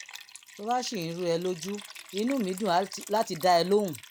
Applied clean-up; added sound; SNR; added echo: none; Liquid; 17 dB; none.